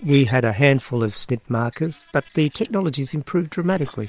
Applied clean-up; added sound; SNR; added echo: neural separator model SepFormer WHAM!.